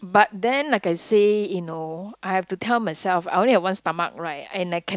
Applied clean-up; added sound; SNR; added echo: none; none; none; none.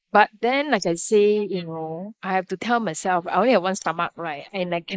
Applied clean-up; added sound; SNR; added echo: neural mask model Resemble Enhance denoiser.